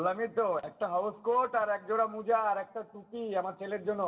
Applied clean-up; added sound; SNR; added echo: none; none; none; reverberation time 0.8 s.